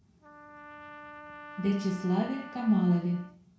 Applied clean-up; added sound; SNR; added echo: none; Trumpet; 16 dB; reverberation time 0.5 s.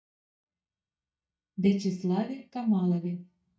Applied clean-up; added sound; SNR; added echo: neural mask model DeepFilterNet 3.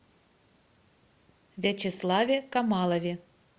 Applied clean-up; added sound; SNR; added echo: none; none; none; none.